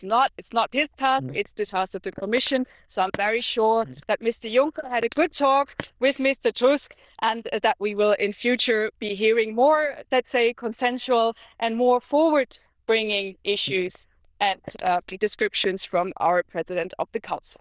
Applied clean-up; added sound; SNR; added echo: neural diffusion model UNIVERSE++.